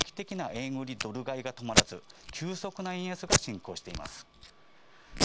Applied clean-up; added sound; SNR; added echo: none; Packing tape, duct tape; -5 dB; none.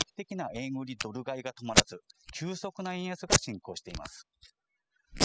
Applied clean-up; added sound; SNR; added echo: classical method spectral subtraction.